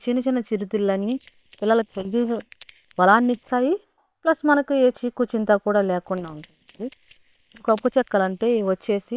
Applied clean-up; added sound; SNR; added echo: neural separator model SepFormer WHAM!.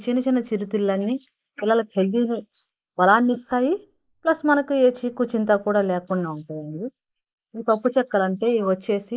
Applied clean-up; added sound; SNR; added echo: neural mask model Resemble Enhance denoiser.